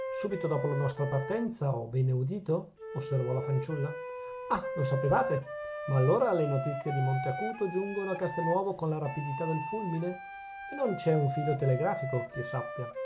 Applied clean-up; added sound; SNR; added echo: none; Wind instrument, woodwind instrument; 7 dB; none.